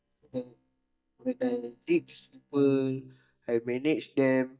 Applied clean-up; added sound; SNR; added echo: neural mask model DeepFilterNet 3.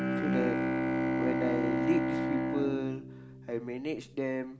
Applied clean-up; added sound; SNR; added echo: none; Bowed string instrument; -3 dB; reverberation time 0.4 s.